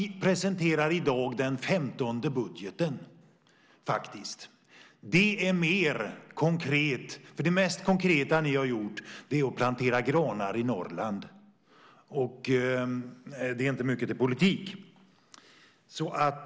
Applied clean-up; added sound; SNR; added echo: none; none; none; none.